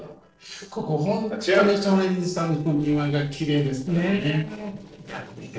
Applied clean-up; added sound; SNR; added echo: neural separator model SepFormer DNS4.